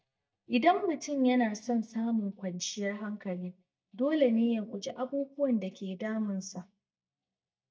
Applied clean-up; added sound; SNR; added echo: neural mask model DeepFilterNet 3.